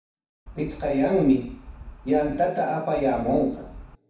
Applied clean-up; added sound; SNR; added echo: none; Wind; 17 dB; reverberation time 0.6 s.